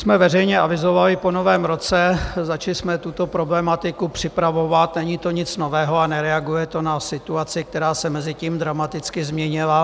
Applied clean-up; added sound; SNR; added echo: none; none; none; none.